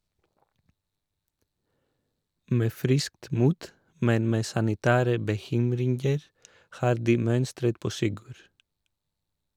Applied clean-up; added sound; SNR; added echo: none; none; none; none.